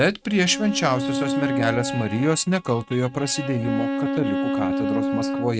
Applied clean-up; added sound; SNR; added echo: neural mask model RNNoise.